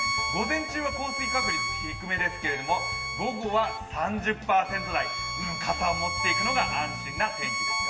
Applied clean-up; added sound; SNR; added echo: none; Bowed string instrument; 2 dB; reverberation time 0.9 s.